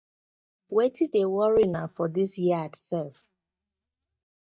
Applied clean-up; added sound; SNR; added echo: neural mask model DeepFilterNet 3.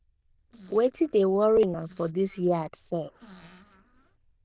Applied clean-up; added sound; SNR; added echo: neural diffusion model UNIVERSE++.